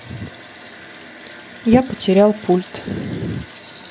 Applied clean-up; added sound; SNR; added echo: none; none; none; none.